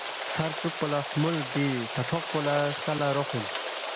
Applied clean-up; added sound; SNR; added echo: none; Rain; 4 dB; none.